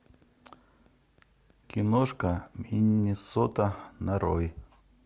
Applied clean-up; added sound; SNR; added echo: none; none; none; none.